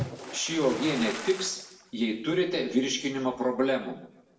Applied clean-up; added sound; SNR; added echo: none; Splash, splatter; 13 dB; reverberation time 0.7 s.